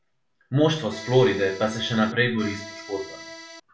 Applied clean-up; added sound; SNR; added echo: none; Accordion; 15 dB; reverberation time 0.3 s.